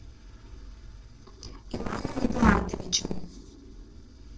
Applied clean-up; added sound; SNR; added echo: neural separator model SepFormer DNS4.